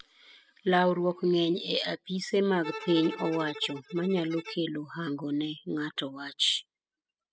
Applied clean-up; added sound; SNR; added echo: classical method spectral subtraction.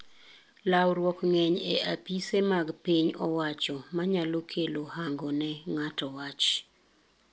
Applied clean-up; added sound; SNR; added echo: none; none; none; none.